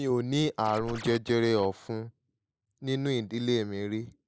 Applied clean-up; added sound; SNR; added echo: neural mask model Resemble Enhance denoiser.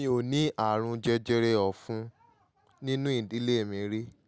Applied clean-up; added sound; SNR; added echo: none; none; none; none.